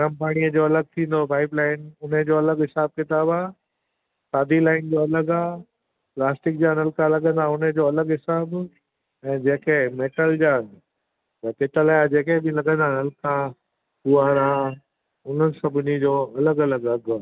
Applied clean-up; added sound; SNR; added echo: none; none; none; none.